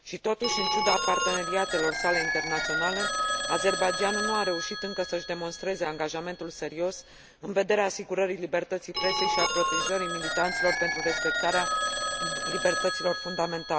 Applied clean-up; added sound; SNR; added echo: none; Telephone; 1 dB; none.